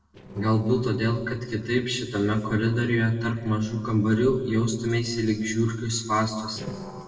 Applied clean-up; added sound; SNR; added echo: neural separator model SepFormer DNS4.